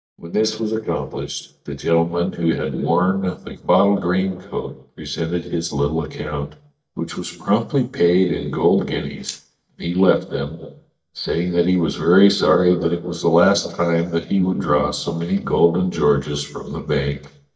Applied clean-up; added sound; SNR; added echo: neural mask model DeepFilterNet 3.